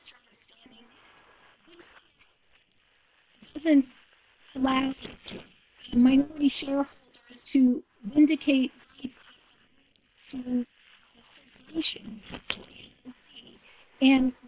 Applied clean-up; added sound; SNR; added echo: neural separator model SepFormer WHAM!.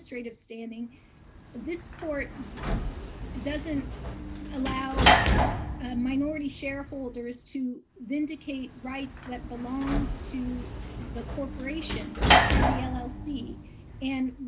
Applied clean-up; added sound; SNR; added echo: none; Sliding door / Slam; -5 dB; none.